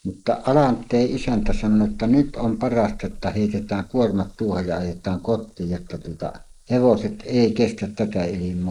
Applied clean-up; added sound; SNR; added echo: neural mask model Resemble Enhance denoiser.